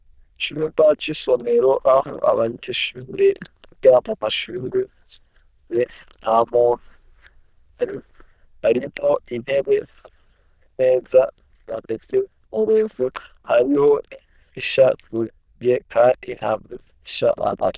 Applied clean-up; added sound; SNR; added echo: neural diffusion model UNIVERSE++.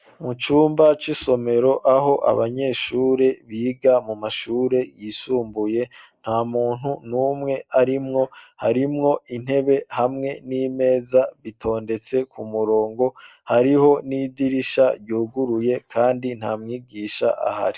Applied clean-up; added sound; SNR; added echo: none; none; none; none.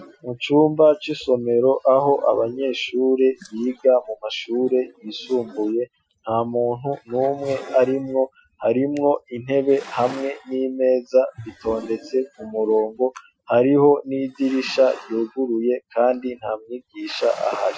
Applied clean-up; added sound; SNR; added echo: classical method Wiener filter.